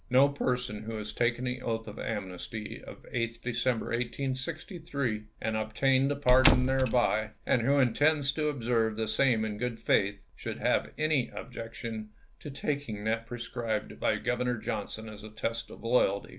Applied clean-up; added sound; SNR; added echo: none; Squeak / Slam / Wood; -2 dB; none.